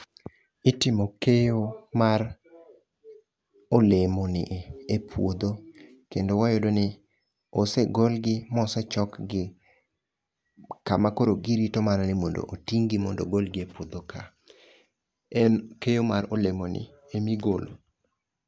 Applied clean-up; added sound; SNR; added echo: none; none; none; none.